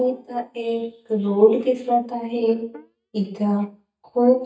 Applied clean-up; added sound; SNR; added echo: neural mask model DeepFilterNet 3.